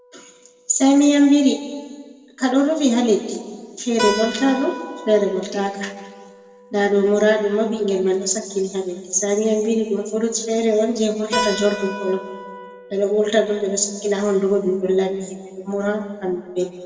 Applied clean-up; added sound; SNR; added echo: none; Keyboard (musical); 15 dB; reverberation time 1.6 s.